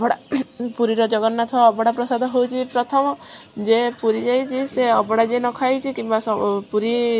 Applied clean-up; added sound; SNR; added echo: none; none; none; none.